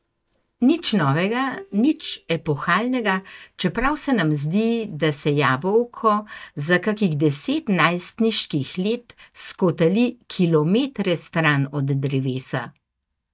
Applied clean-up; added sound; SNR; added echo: neural mask model DeepFilterNet 3.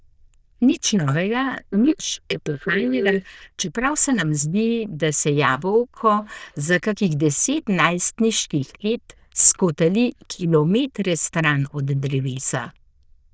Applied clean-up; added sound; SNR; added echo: neural diffusion model UNIVERSE++.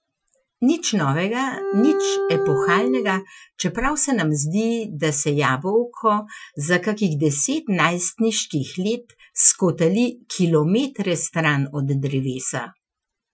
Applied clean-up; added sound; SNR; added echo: classical method Wiener filter.